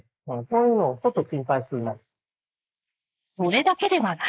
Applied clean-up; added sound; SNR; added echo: neural mask model Resemble Enhance denoiser.